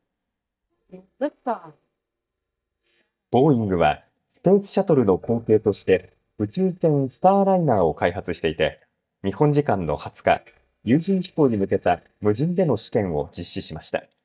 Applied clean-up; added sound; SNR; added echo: neural mask model DeepFilterNet 3.